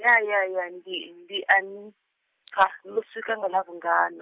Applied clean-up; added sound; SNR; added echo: neural mask model Resemble Enhance denoiser.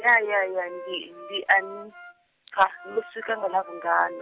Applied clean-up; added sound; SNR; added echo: none; Wind instrument, woodwind instrument; 16 dB; none.